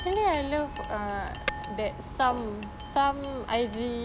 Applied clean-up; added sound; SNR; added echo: none; Chink, clink; 0 dB; none.